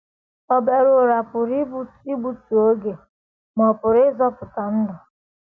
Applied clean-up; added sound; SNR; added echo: none; none; none; none.